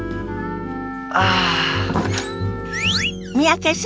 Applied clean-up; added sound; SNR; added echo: none; Wind instrument, woodwind instrument; 17 dB; none.